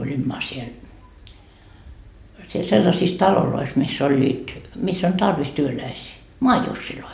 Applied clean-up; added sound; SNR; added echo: none; none; none; none.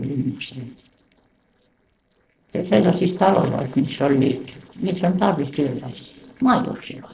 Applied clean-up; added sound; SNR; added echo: neural separator model SepFormer DNS4.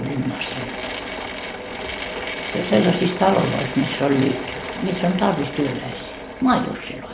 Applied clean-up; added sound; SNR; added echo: none; Drill / Mechanisms; 8 dB; none.